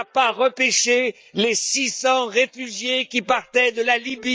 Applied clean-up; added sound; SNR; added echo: neural mask model DeepFilterNet 3.